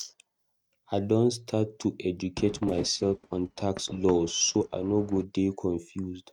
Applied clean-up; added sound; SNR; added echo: neural mask model RNNoise.